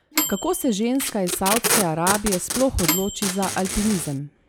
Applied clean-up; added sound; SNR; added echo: none; Microwave oven / Bell + Packing tape, duct tape; 3 dB; none.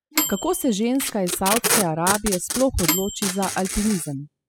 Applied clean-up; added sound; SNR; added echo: classical method spectral subtraction.